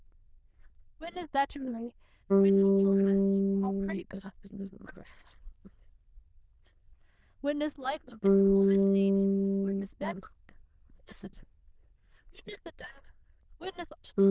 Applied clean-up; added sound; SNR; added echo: neural diffusion model UNIVERSE++.